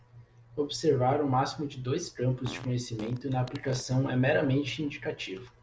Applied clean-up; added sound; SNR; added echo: none; Fart; 17 dB; none.